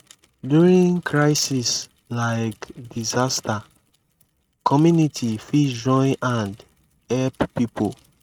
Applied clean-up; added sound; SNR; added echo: neural mask model RNNoise.